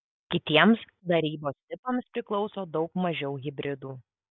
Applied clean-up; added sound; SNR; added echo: none; none; none; none.